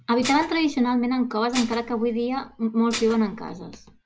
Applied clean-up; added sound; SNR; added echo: none; Dishes, pots, and pans; 14 dB; none.